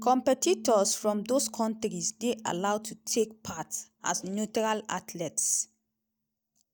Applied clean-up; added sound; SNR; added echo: neural mask model DeepFilterNet 3.